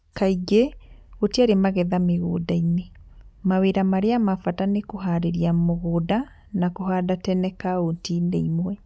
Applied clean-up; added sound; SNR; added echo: none; none; none; none.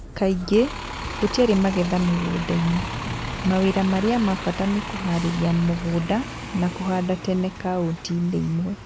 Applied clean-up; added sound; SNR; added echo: none; Bus; 9 dB; none.